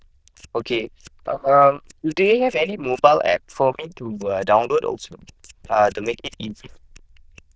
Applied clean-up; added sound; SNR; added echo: neural diffusion model UNIVERSE++.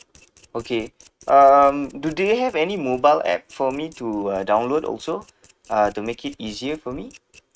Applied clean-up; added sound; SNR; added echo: neural mask model RNNoise.